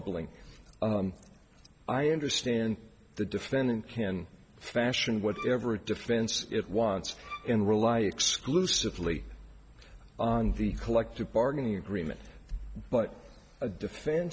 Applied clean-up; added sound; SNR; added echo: none; Bowed string instrument; 15 dB; none.